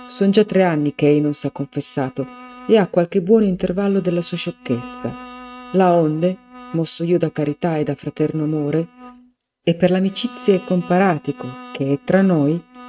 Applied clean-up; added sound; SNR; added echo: neural mask model RNNoise.